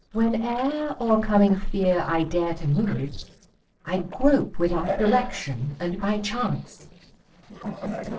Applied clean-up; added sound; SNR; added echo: neural separator model SepFormer DNS4.